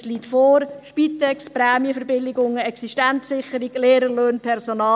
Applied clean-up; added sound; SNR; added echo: none; none; none; none.